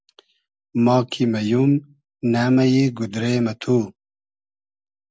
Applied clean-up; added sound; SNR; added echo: none; none; none; none.